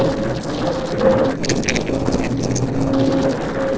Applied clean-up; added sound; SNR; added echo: neural separator model SepFormer DNS4.